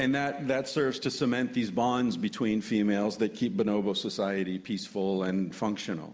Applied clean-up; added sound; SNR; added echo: none; none; none; none.